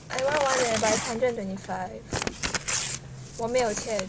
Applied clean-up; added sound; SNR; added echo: none; Crumpling, crinkling / Tearing; 3 dB; none.